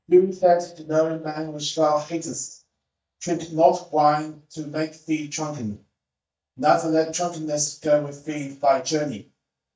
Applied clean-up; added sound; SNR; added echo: neural mask model DeepFilterNet 3.